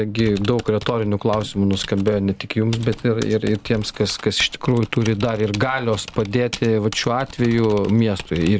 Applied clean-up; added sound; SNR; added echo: none; Typing; 17 dB; none.